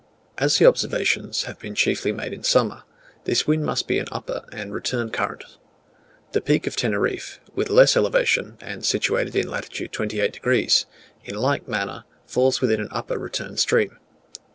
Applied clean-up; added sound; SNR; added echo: none; none; none; none.